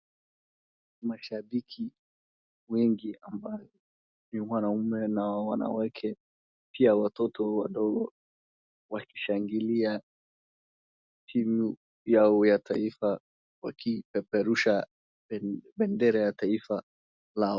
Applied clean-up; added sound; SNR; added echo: none; none; none; none.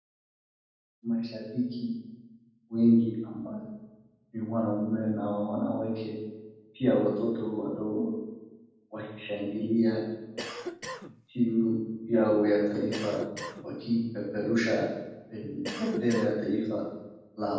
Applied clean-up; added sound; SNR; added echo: none; Cough; 10 dB; reverberation time 1.1 s.